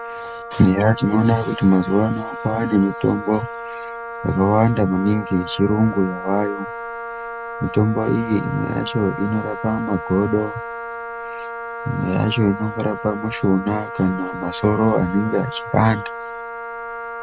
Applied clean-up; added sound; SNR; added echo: none; Wind instrument, woodwind instrument; 10 dB; none.